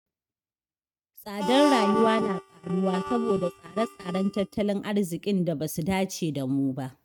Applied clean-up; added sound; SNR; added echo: neural mask model RNNoise.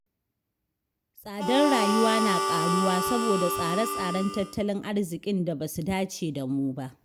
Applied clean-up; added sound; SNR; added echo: none; Harmonica; 0 dB; none.